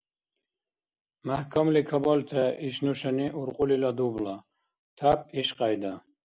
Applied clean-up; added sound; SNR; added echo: none; none; none; none.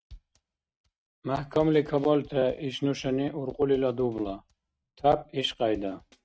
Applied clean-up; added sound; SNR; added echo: neural mask model RNNoise.